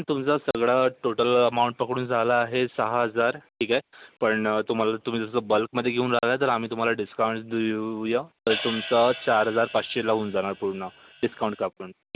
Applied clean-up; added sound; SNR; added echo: none; Hi-hat; 13 dB; none.